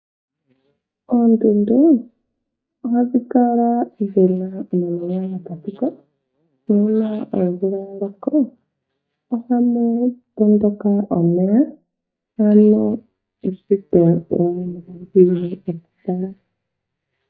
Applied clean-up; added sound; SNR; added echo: neural mask model DeepFilterNet 3.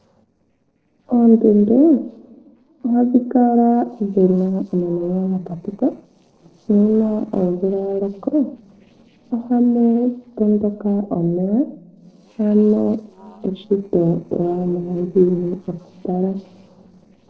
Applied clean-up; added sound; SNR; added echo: neural separator model SepFormer DNS4.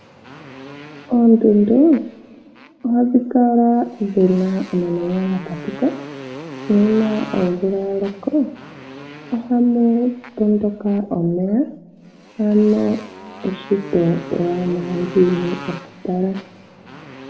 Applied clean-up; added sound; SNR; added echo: none; Motorcycle; 18 dB; reverberation time 0.7 s.